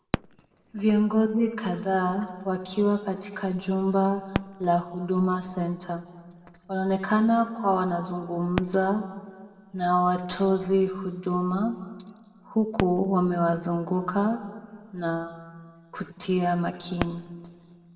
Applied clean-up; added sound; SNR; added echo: none; Fireworks; 15 dB; reverberation time 1.5 s.